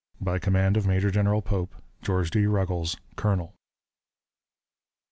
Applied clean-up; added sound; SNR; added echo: none; none; none; none.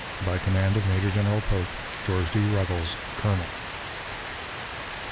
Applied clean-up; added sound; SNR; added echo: none; Rain; 7 dB; none.